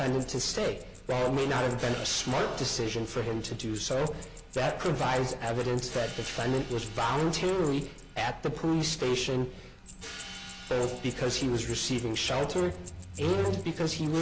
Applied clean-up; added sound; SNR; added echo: none; Hi-hat + Keys jangling; 17 dB; none.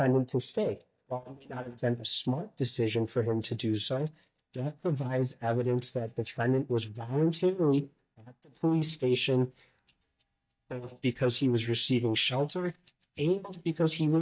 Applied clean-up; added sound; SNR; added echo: neural mask model DeepFilterNet 3.